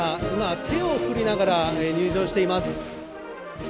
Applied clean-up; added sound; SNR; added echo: none; Dog; 18 dB; none.